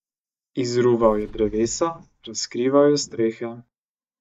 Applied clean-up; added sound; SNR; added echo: neural mask model DeepFilterNet 3.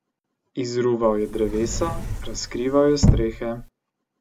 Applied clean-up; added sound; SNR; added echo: none; Sliding door / Slam / Wood; 1 dB; none.